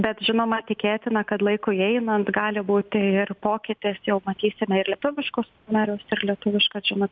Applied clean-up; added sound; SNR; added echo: none; none; none; none.